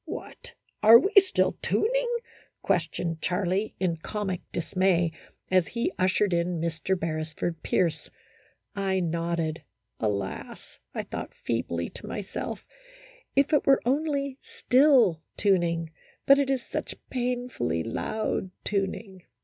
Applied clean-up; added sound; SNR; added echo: none; none; none; none.